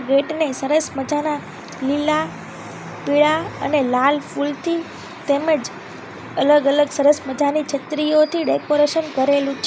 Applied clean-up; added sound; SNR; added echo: none; none; none; none.